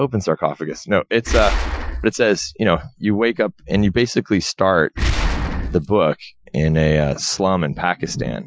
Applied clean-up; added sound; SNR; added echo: classical method Wiener filter.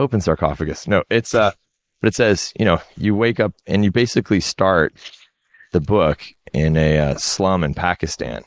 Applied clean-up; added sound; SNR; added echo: neural mask model Resemble Enhance denoiser.